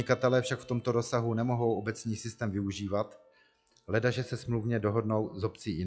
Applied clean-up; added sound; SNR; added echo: classical method log-MMSE.